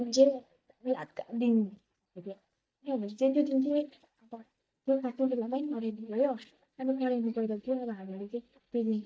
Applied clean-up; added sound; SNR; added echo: neural mask model DeepFilterNet 3.